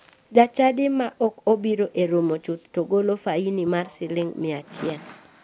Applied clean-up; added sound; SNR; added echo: none; none; none; none.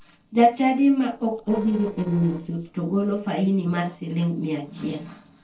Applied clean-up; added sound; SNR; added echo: neural separator model SepFormer DNS4.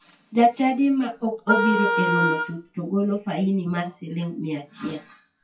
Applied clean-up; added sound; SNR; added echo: classical method WPE with log-MMSE.